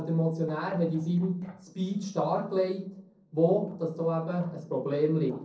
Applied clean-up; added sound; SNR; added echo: neural separator model SepFormer DNS4.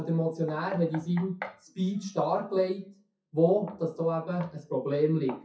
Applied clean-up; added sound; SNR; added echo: classical method WPE with log-MMSE.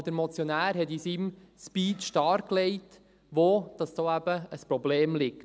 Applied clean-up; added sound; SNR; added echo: none; none; none; none.